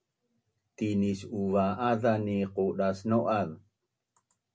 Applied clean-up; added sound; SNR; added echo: none; none; none; none.